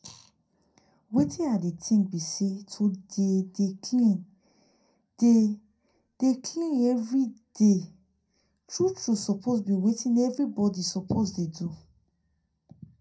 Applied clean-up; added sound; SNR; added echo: none; none; none; reverberation time 0.2 s.